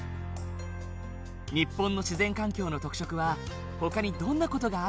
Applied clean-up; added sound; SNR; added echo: none; none; none; none.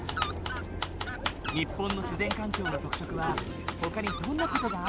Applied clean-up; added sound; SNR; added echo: none; Fowl + Typewriter; -1 dB; none.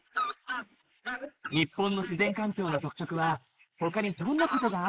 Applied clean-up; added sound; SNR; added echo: neural mask model Resemble Enhance denoiser.